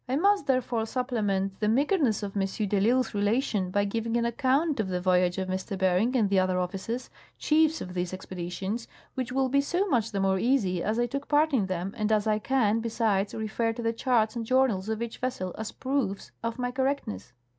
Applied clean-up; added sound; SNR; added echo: none; none; none; none.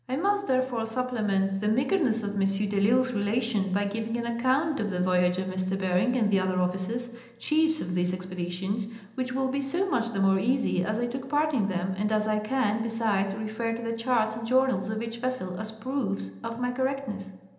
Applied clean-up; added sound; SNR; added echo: none; none; none; reverberation time 0.9 s.